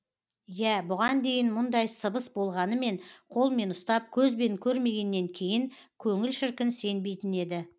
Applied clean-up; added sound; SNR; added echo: none; none; none; none.